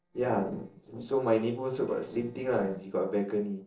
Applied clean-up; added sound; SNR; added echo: neural separator model SepFormer DNS4.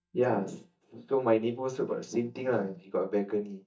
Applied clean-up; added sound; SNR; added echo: neural mask model DeepFilterNet 3.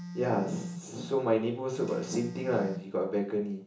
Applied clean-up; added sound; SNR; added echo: none; Telephone; 12 dB; reverberation time 0.8 s.